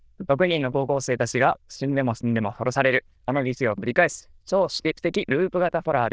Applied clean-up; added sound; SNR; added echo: neural diffusion model UNIVERSE++.